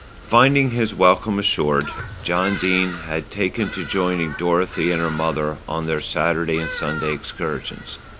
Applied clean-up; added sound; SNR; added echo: none; Bird vocalization, bird call, bird song; 13 dB; none.